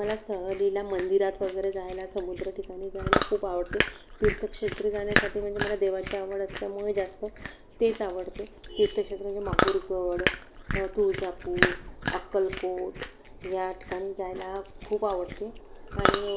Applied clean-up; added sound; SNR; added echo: none; Chewing, mastication; 3 dB; none.